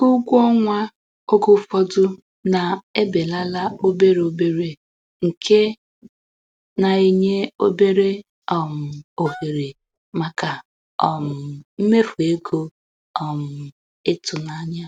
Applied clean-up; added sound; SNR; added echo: none; Wind instrument, woodwind instrument; 19 dB; none.